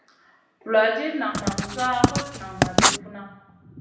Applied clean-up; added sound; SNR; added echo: none; Writing; -4 dB; reverberation time 0.9 s.